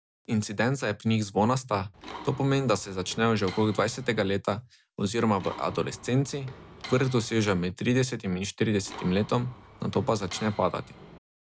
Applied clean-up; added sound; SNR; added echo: none; Mechanisms; 17 dB; none.